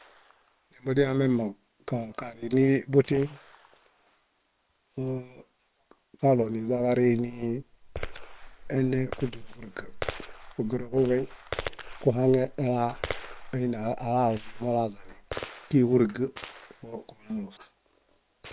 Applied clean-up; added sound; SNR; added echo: neural separator model SepFormer WHAM!.